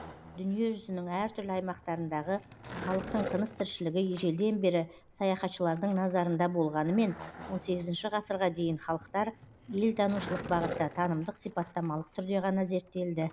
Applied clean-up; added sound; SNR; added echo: none; Skateboard; 14 dB; none.